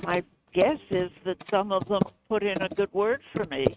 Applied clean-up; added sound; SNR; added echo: neural mask model RNNoise.